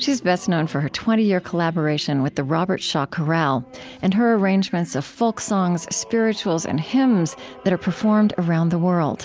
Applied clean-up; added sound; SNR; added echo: none; none; none; none.